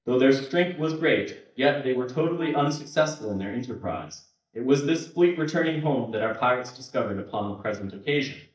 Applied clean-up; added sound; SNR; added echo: neural mask model DeepFilterNet 3.